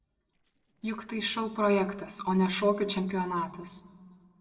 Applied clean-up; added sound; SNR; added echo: neural separator model SepFormer DNS4.